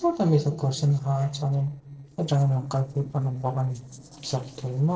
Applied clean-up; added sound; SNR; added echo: neural separator model SepFormer DNS4.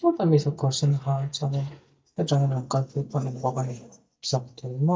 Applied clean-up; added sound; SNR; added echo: neural mask model DeepFilterNet 3.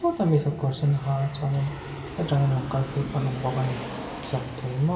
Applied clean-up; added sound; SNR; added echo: none; Aircraft; 12 dB; reverberation time 2.4 s.